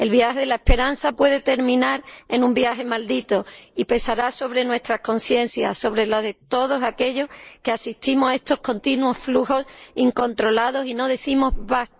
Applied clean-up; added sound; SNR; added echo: neural mask model Resemble Enhance denoiser.